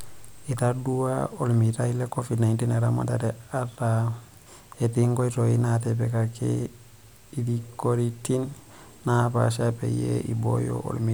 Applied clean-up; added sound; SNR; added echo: none; none; none; none.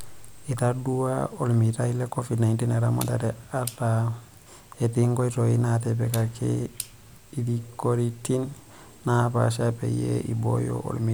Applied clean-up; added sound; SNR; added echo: none; Clock; 18 dB; none.